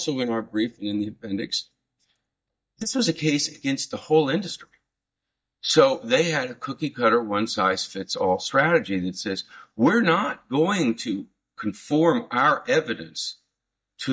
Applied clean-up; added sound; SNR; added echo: neural mask model DeepFilterNet 3.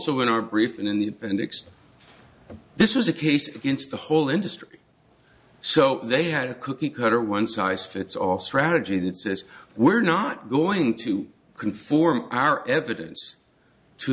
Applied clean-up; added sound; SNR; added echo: none; none; none; none.